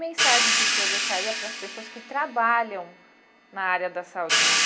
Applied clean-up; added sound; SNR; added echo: none; Hi-hat; -3 dB; reverberation time 1.1 s.